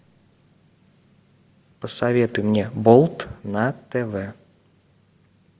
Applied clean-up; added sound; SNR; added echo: none; none; none; none.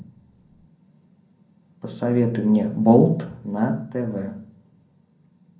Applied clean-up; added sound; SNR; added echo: none; none; none; reverberation time 0.5 s.